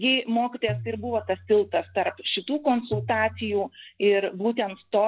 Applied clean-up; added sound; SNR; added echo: classical method log-MMSE.